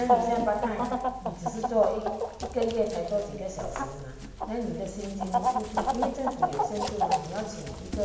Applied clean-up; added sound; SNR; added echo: none; Chicken, rooster; -1 dB; reverberation time 1.2 s.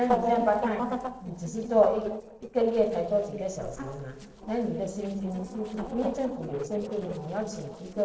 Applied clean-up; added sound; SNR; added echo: neural separator model SepFormer DNS4.